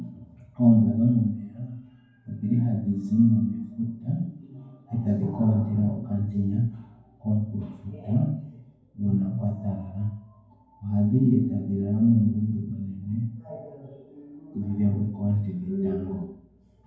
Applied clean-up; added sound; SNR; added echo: none; none; none; reverberation time 0.9 s.